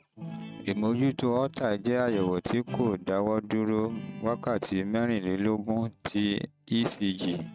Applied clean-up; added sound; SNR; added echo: neural mask model RNNoise.